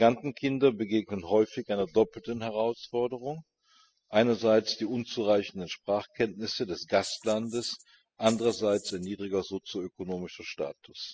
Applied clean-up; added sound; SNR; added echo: classical method spectral subtraction.